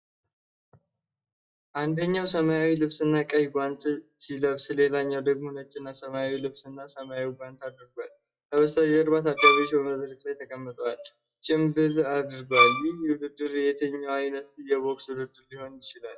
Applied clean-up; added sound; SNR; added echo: classical method WPE with log-MMSE.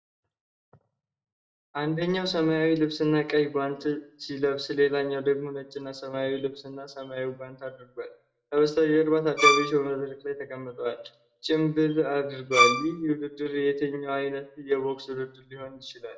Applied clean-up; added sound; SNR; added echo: none; Bowed string instrument; -4 dB; reverberation time 0.4 s.